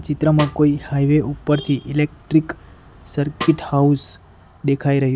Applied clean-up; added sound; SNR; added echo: none; Snare drum; 15 dB; none.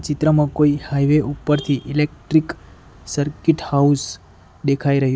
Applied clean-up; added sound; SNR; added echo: none; none; none; none.